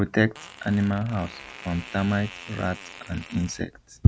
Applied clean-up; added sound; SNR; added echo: none; Fart; 18 dB; none.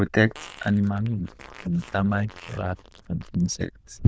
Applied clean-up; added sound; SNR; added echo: neural diffusion model UNIVERSE++.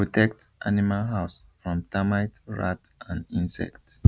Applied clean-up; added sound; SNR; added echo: none; none; none; none.